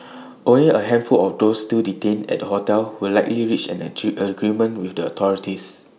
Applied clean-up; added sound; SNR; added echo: none; none; none; none.